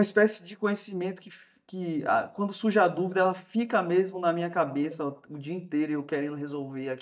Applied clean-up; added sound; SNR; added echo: neural mask model DeepFilterNet 3.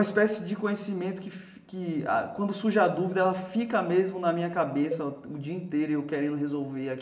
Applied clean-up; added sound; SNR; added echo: none; Cowbell; 15 dB; reverberation time 1.2 s.